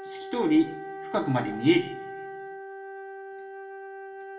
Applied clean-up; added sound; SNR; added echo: none; Wind instrument, woodwind instrument; 10 dB; reverberation time 0.6 s.